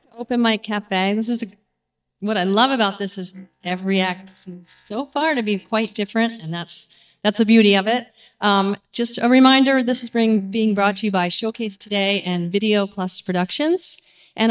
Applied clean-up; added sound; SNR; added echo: neural mask model DeepFilterNet 3.